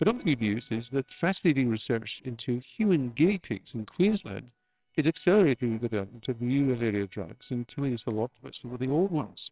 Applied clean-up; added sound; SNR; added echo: neural separator model SepFormer WHAMR!.